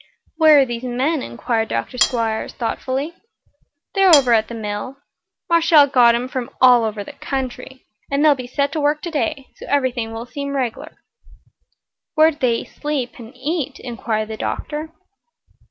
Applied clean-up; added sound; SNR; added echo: none; Cutlery, silverware; 5 dB; none.